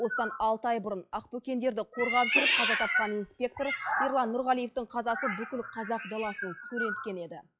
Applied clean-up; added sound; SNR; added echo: classical method log-MMSE.